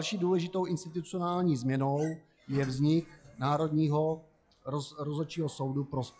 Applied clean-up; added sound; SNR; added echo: classical method log-MMSE.